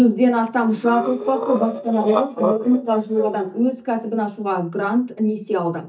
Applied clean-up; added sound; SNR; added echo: neural mask model DeepFilterNet 3.